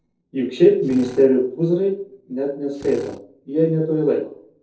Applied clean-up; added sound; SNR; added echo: neural separator model SepFormer DNS4.